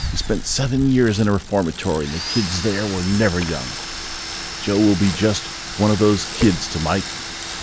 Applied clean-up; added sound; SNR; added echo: none; Domestic sounds, home sounds + Bicycle; 8 dB; none.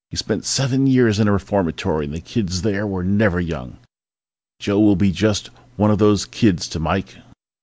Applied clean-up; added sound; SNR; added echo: none; none; none; none.